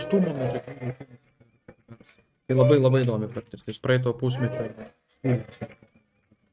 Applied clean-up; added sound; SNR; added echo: neural mask model RNNoise.